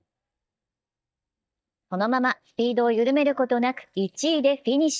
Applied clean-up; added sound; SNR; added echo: neural mask model DeepFilterNet 3.